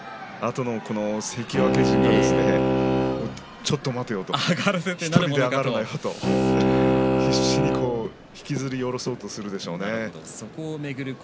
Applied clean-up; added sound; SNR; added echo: none; Bowed string instrument; -4 dB; none.